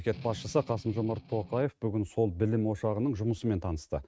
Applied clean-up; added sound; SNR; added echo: neural mask model RNNoise.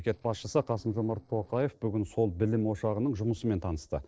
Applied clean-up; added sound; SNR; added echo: neural separator model SepFormer DNS4.